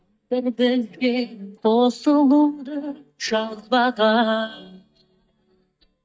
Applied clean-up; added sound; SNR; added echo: neural mask model DeepFilterNet 3.